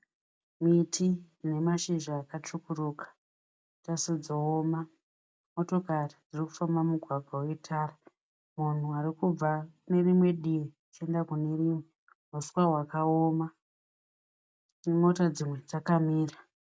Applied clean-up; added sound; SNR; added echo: none; none; none; none.